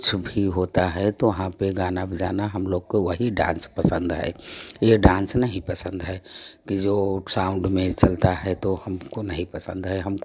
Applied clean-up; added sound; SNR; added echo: none; none; none; none.